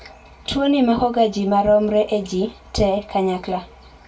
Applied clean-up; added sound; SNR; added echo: none; none; none; reverberation time 0.2 s.